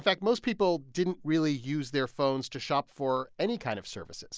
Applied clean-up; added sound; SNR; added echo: none; none; none; none.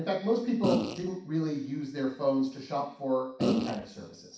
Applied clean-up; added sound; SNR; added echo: none; Fart; -1 dB; reverberation time 0.6 s.